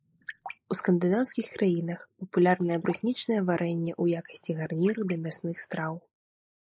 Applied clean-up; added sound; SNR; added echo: neural mask model Resemble Enhance denoiser.